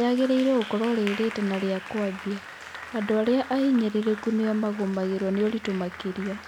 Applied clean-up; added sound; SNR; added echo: none; Applause; 14 dB; none.